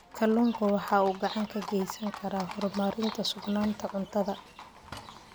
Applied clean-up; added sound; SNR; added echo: none; Livestock, farm animals, working animals; 14 dB; none.